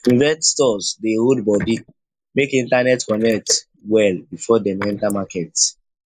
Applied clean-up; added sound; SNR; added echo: neural mask model Resemble Enhance denoiser.